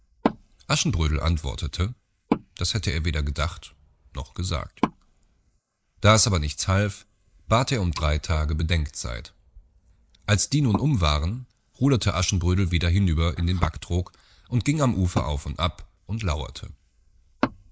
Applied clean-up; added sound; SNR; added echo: neural mask model Resemble Enhance denoiser.